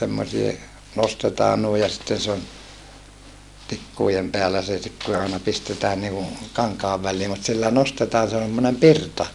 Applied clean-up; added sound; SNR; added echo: none; none; none; none.